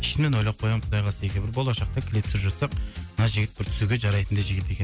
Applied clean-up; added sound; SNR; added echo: none; none; none; none.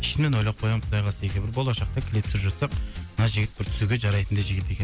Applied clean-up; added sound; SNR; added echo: none; Walk, footsteps; 20 dB; none.